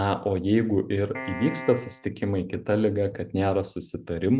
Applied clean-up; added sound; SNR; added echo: none; Piano; 11 dB; none.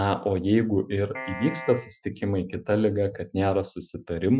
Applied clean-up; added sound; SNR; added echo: classical method Wiener filter.